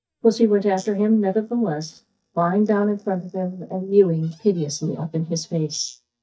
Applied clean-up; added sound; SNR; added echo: neural mask model DeepFilterNet 3.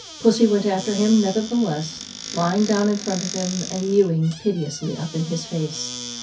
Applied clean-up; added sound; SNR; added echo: none; Squeak / Cupboard open or close; 13 dB; reverberation time 0.3 s.